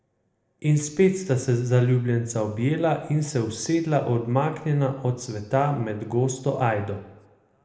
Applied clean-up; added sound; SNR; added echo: none; none; none; reverberation time 0.8 s.